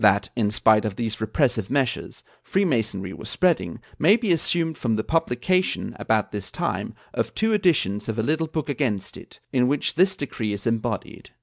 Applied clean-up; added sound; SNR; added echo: none; none; none; none.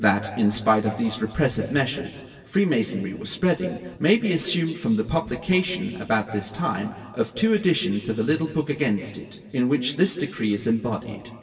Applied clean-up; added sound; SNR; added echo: none; none; none; reverberation time 1.9 s.